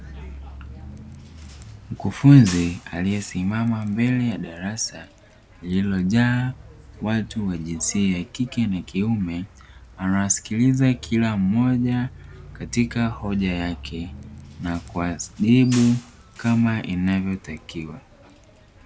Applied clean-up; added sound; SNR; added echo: none; Bus; 19 dB; none.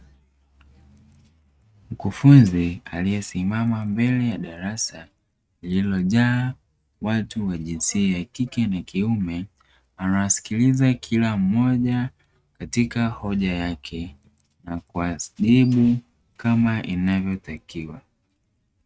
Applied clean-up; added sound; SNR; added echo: neural mask model RNNoise.